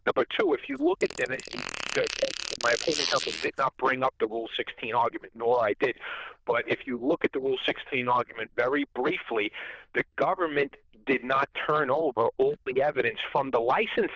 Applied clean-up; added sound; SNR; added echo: neural diffusion model UNIVERSE++.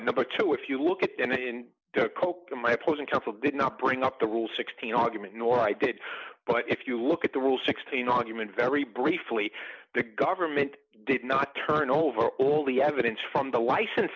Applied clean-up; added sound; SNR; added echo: none; none; none; none.